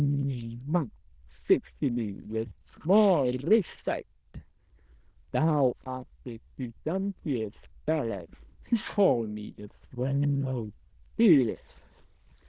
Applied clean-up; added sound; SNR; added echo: neural diffusion model UNIVERSE++.